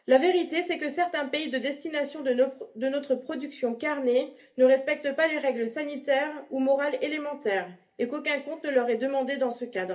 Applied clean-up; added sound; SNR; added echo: none; none; none; reverberation time 0.3 s.